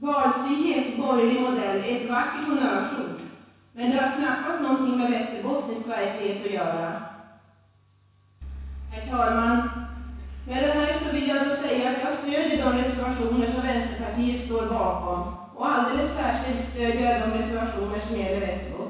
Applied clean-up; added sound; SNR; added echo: none; Engine; 11 dB; reverberation time 1.1 s.